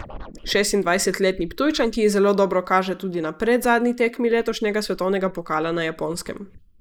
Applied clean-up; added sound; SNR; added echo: neural mask model Resemble Enhance denoiser.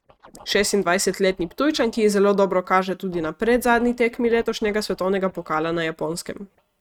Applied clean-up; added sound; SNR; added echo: neural mask model RNNoise.